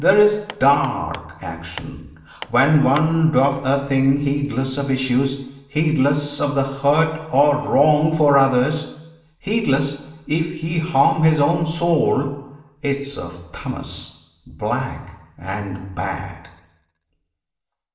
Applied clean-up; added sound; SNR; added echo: none; Hammer; 19 dB; reverberation time 0.8 s.